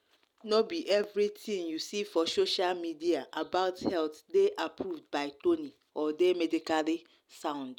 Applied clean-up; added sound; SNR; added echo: none; none; none; none.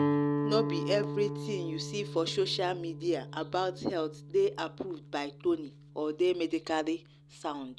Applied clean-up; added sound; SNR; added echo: none; Guitar; 4 dB; none.